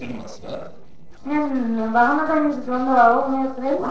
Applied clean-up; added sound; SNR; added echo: neural separator model SepFormer DNS4.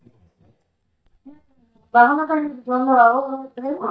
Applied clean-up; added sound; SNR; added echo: neural mask model DeepFilterNet 3.